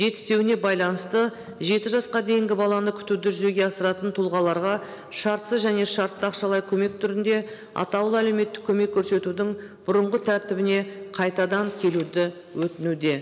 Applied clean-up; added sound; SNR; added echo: none; none; none; none.